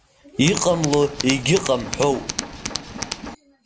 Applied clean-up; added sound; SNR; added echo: none; Tools; 8 dB; none.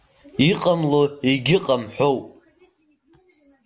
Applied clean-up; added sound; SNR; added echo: none; none; none; none.